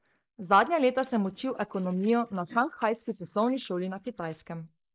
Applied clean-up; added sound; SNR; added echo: neural mask model Resemble Enhance denoiser.